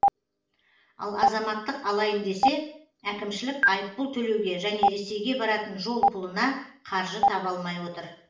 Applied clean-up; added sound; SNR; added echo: none; Stream; 0 dB; reverberation time 0.6 s.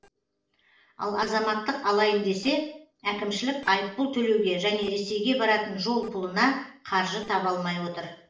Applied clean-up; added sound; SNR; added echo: neural separator model SepFormer DNS4.